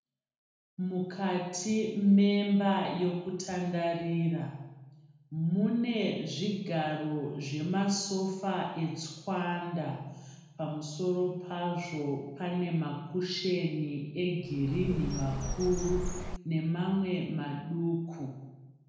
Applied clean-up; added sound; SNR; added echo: none; Bird; 5 dB; reverberation time 1.0 s.